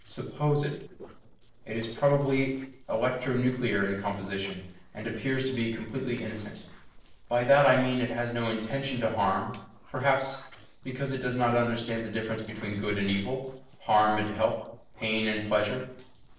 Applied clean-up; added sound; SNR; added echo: neural separator model SepFormer DNS4.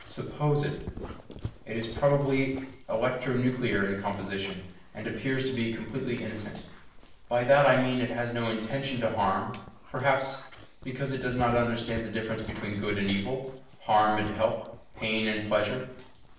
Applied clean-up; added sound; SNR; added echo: none; Dog; 17 dB; reverberation time 0.6 s.